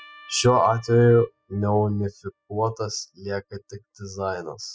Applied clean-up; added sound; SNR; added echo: classical method spectral subtraction.